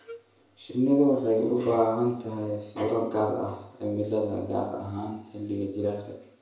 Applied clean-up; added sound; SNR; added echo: none; Wind instrument, woodwind instrument; 19 dB; reverberation time 0.5 s.